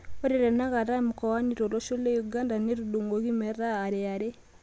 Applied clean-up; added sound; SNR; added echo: none; none; none; none.